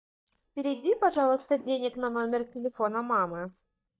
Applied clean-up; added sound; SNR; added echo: neural mask model DeepFilterNet 3.